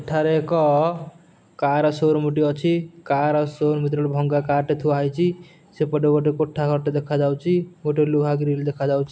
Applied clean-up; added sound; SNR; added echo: none; none; none; none.